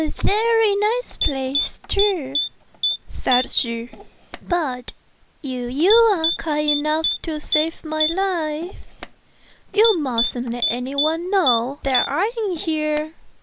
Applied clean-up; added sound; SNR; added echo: none; Typing; 5 dB; none.